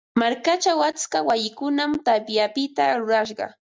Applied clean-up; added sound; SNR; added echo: none; none; none; none.